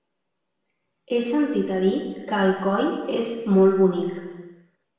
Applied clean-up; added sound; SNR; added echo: none; none; none; reverberation time 1.2 s.